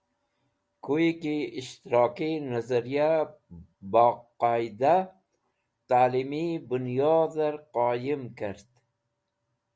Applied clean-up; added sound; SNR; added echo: none; none; none; none.